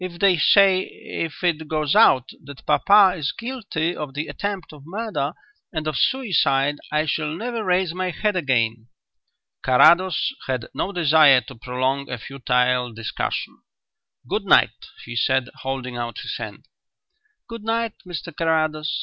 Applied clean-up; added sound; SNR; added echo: none; none; none; none.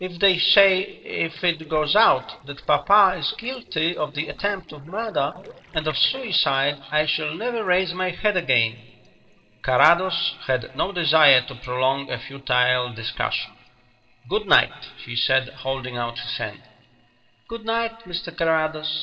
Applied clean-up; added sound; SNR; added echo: neural separator model SepFormer DNS4.